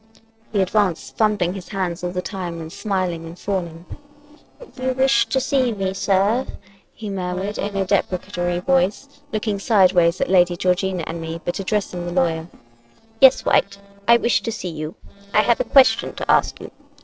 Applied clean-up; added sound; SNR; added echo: neural separator model SepFormer DNS4.